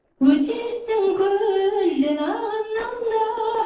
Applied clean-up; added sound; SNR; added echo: neural separator model SepFormer DNS4.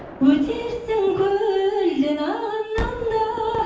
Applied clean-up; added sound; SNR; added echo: none; Gunshot, gunfire; 14 dB; reverberation time 0.7 s.